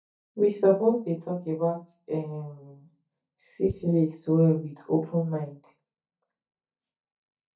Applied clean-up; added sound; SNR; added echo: neural mask model DeepFilterNet 3.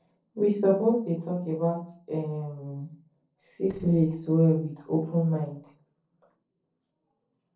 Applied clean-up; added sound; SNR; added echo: neural separator model SepFormer DNS4.